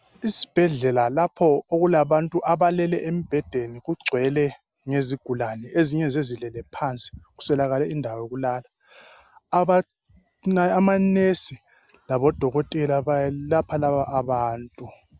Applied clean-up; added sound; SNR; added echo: none; none; none; none.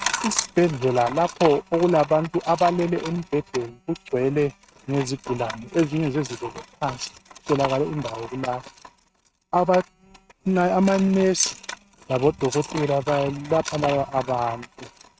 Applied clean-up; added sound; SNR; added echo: neural mask model RNNoise.